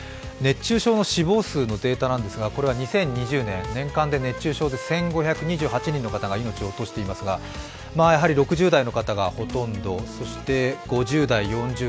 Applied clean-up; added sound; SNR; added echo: none; Wind instrument, woodwind instrument; 16 dB; none.